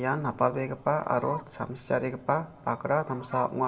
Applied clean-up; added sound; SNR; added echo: none; Fowl; 17 dB; reverberation time 1.2 s.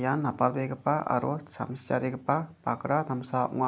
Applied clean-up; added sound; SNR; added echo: none; none; none; none.